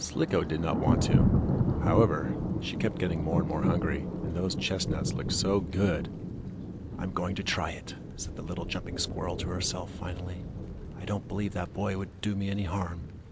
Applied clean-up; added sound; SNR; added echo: none; Thunder; -1 dB; none.